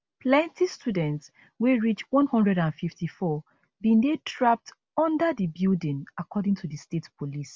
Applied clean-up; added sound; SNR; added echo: none; none; none; none.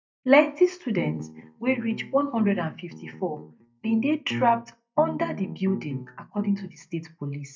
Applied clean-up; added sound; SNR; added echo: neural mask model DeepFilterNet 3.